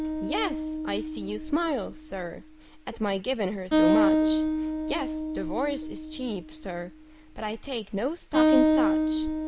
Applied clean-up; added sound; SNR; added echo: none; Acoustic guitar; -4 dB; none.